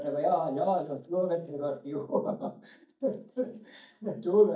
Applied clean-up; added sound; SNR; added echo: neural mask model DeepFilterNet 3.